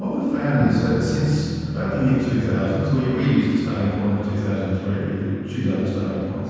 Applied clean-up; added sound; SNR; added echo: none; Bass guitar; 10 dB; reverberation time 2.1 s.